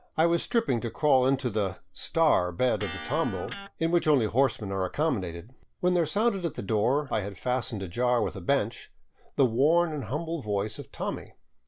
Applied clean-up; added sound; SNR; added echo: none; Electric guitar; 16 dB; none.